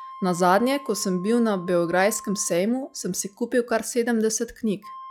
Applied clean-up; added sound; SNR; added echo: classical method log-MMSE.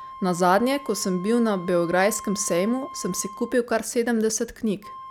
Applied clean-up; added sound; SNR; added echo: none; Wind instrument, woodwind instrument; 16 dB; none.